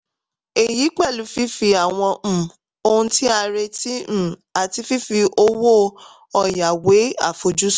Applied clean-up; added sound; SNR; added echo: none; none; none; none.